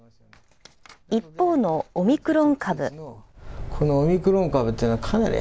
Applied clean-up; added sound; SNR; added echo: none; none; none; none.